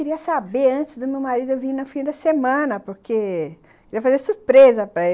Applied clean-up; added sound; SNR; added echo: none; none; none; none.